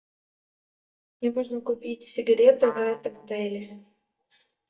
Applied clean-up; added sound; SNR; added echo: neural mask model DeepFilterNet 3.